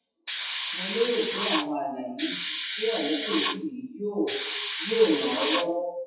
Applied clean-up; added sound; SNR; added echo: classical method WPE with log-MMSE.